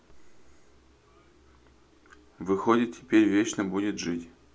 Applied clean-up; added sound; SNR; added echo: none; none; none; none.